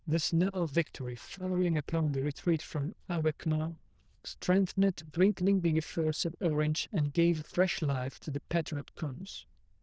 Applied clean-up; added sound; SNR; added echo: neural diffusion model UNIVERSE++.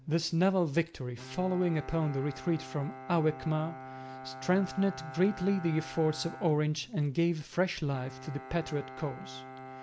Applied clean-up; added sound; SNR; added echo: none; Bowed string instrument; 15 dB; none.